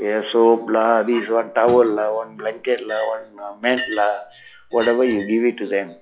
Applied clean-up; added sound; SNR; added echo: classical method log-MMSE.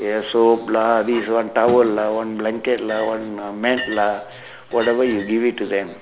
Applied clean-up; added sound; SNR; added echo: none; Chink, clink; 17 dB; none.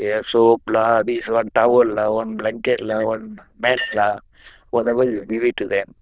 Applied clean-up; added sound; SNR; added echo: neural diffusion model UNIVERSE++.